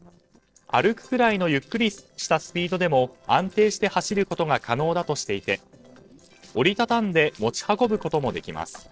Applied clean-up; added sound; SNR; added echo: neural separator model SepFormer DNS4.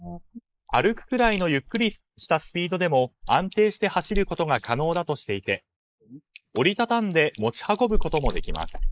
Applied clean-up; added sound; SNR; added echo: neural mask model Resemble Enhance denoiser.